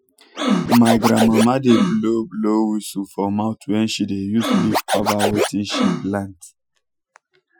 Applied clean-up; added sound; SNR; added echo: classical method Wiener filter.